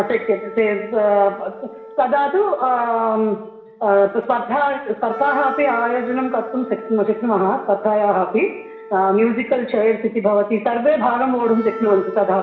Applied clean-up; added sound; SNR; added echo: none; Wind instrument, woodwind instrument; 16 dB; reverberation time 1.0 s.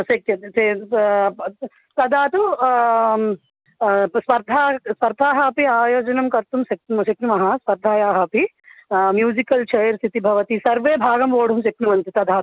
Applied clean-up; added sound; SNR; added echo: none; none; none; none.